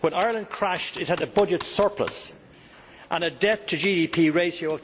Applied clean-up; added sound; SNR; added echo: none; Computer keyboard; 19 dB; none.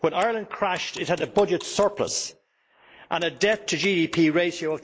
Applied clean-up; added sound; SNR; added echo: neural mask model Resemble Enhance denoiser.